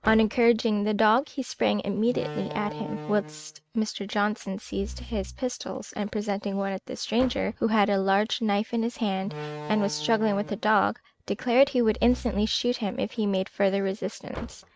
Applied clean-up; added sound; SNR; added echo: neural mask model RNNoise.